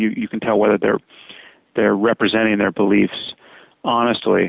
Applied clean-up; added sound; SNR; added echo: none; none; none; none.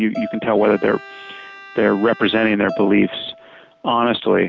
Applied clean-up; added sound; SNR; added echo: none; Bowed string instrument + Bowed string instrument; 17 dB; none.